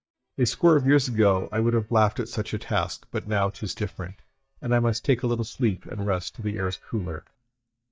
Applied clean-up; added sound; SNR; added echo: neural mask model DeepFilterNet 3.